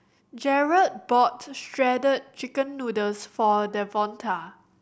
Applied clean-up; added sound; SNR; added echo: none; none; none; none.